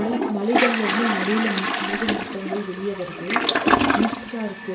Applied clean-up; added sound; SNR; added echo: none; Toilet flush; -3 dB; reverberation time 2.2 s.